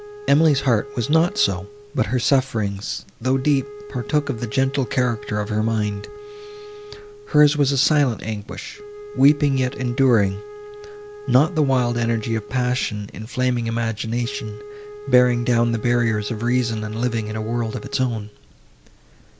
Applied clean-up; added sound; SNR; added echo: none; Wind instrument, woodwind instrument; 17 dB; none.